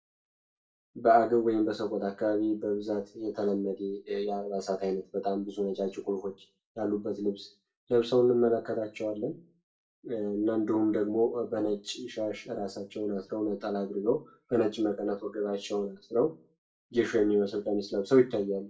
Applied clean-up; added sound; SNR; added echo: none; none; none; reverberation time 0.3 s.